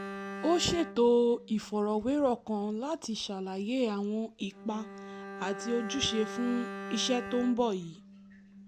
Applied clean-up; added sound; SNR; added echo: none; Bowed string instrument; 12 dB; none.